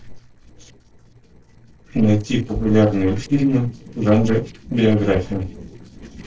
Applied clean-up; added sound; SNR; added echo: neural separator model SepFormer DNS4.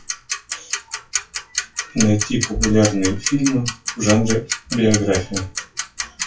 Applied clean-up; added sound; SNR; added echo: classical method WPE with log-MMSE.